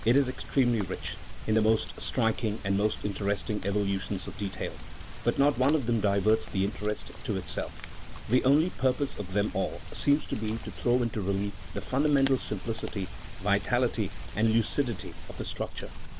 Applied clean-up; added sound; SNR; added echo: none; Rain; 7 dB; none.